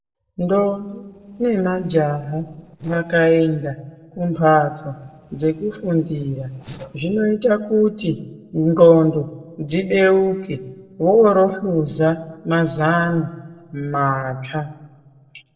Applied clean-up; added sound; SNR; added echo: neural separator model SepFormer DNS4.